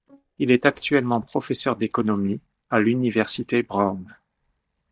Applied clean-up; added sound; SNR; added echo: neural mask model DeepFilterNet 3.